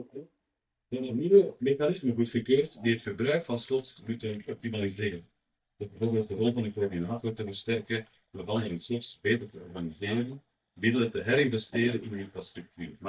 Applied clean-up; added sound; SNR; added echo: neural mask model DeepFilterNet 3.